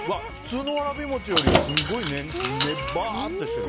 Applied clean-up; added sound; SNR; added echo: none; Keys jangling; -2 dB; none.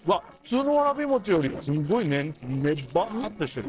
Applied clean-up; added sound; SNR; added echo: neural separator model SepFormer DNS4.